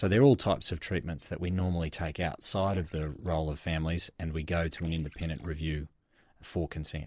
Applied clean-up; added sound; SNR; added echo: neural separator model SepFormer DNS4.